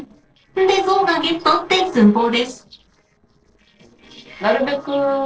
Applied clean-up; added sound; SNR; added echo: neural separator model SepFormer DNS4.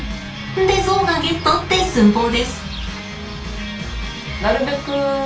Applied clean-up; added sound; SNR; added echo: none; Bird / Fowl; 17 dB; reverberation time 0.3 s.